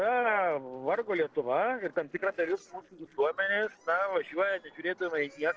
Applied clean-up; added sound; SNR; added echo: neural separator model SepFormer DNS4.